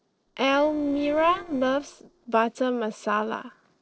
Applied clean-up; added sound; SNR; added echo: neural separator model SepFormer DNS4.